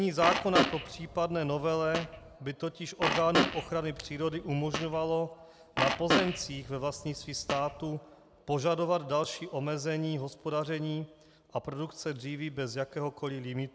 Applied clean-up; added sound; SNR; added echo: none; Fart; 1 dB; none.